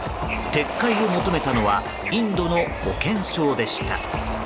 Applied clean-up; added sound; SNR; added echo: none; Bird / Ocean; 6 dB; none.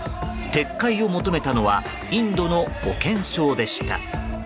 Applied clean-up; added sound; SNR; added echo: none; none; none; none.